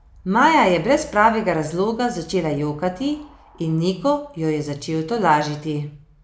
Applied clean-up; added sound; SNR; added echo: none; none; none; none.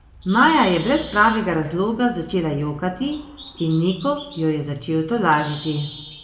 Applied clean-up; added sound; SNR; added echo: none; Bird; 18 dB; reverberation time 0.8 s.